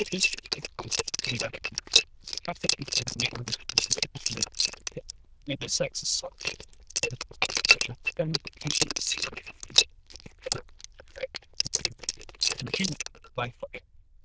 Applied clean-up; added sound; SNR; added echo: neural diffusion model UNIVERSE++.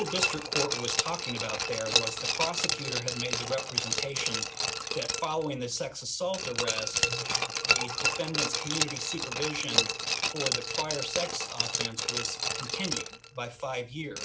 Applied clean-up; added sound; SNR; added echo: none; Glass; -4 dB; none.